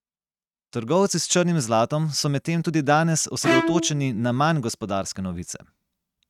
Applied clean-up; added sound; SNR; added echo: neural mask model RNNoise.